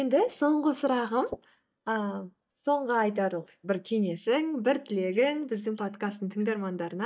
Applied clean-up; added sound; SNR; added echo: neural mask model DeepFilterNet 3.